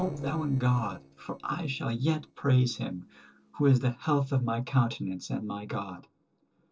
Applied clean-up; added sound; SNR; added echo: neural separator model SepFormer DNS4.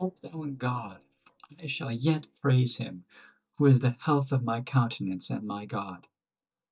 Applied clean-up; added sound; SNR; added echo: neural mask model DeepFilterNet 3.